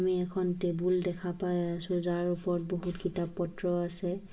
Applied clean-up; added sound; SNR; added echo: none; none; none; reverberation time 0.5 s.